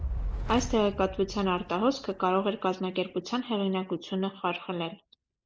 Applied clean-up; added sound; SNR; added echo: none; Fire; 10 dB; none.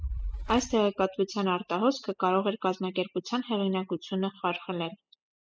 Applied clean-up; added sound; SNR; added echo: classical method spectral subtraction.